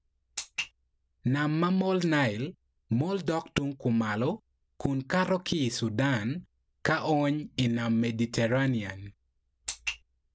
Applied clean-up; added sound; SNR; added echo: none; none; none; none.